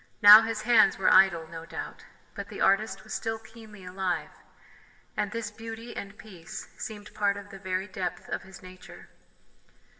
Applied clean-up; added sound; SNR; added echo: none; none; none; reverberation time 1.9 s.